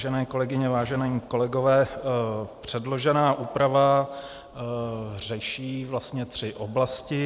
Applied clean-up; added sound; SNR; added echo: none; none; none; none.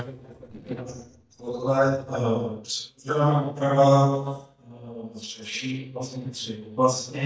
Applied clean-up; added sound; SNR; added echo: neural mask model DeepFilterNet 3.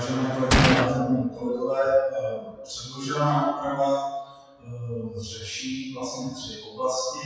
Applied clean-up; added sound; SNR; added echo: classical method WPE with log-MMSE.